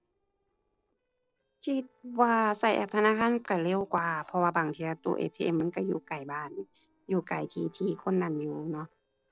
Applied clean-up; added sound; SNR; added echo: neural separator model SepFormer DNS4.